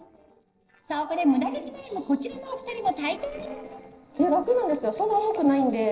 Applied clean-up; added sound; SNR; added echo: neural separator model SepFormer DNS4.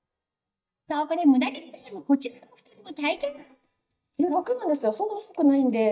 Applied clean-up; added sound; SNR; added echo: neural mask model DeepFilterNet 3.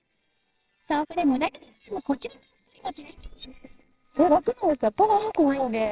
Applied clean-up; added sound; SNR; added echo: neural separator model SepFormer WHAMR!.